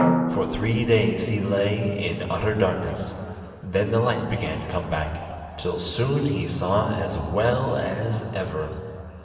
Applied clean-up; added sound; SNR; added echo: none; Drum; 8 dB; reverberation time 2.8 s.